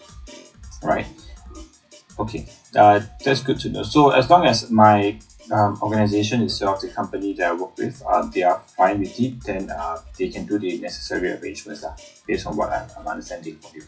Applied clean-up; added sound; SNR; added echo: classical method WPE with log-MMSE.